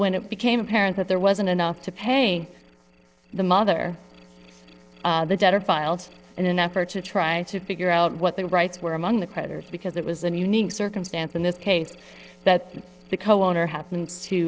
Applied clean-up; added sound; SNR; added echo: neural separator model SepFormer DNS4.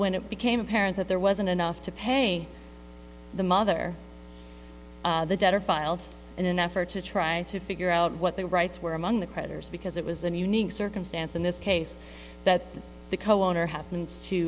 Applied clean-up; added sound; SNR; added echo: none; Cricket; -2 dB; none.